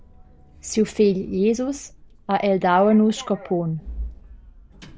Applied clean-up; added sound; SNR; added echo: none; Sliding door; 18 dB; none.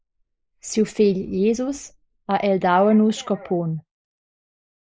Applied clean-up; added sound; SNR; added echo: neural mask model Resemble Enhance denoiser.